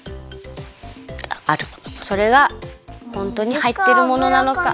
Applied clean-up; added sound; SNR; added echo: none; none; none; none.